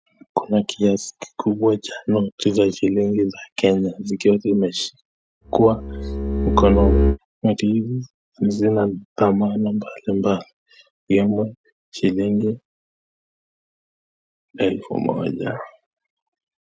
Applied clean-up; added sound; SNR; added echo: neural mask model RNNoise.